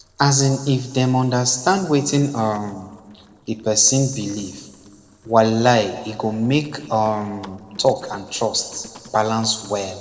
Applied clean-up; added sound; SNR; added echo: neural separator model SepFormer DNS4.